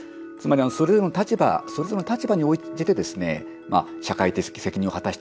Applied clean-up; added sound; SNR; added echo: none; none; none; none.